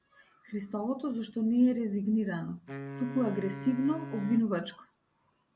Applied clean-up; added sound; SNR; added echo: none; Wind instrument, woodwind instrument; 11 dB; none.